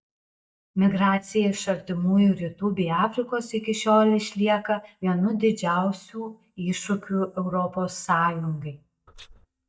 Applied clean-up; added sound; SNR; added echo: neural mask model DeepFilterNet 3.